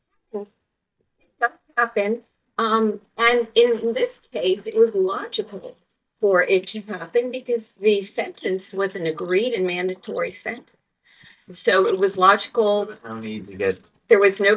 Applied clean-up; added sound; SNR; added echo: neural mask model DeepFilterNet 3.